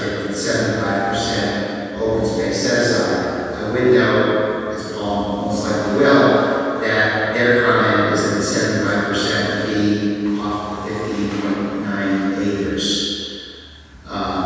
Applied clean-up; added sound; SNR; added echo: none; none; none; reverberation time 2.1 s.